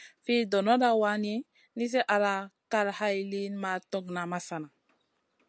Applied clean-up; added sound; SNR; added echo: none; none; none; none.